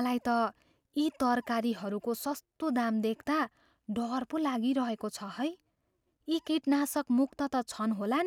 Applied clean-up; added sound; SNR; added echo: none; none; none; none.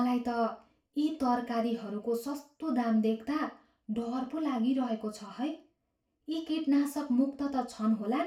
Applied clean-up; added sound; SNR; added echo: none; none; none; reverberation time 0.3 s.